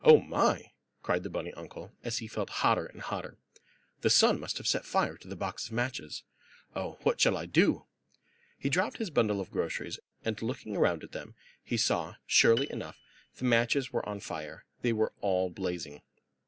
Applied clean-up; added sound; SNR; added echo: none; Piano; 16 dB; none.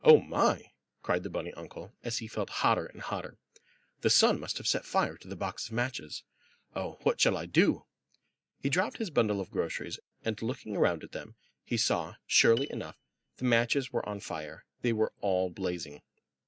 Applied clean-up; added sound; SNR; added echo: neural mask model RNNoise.